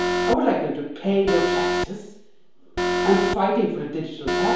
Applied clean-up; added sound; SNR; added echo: none; Alarm; 2 dB; reverberation time 1.0 s.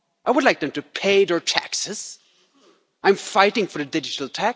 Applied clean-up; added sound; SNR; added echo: none; none; none; none.